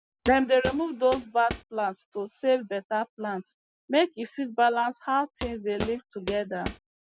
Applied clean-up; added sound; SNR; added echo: none; Walk, footsteps; 10 dB; none.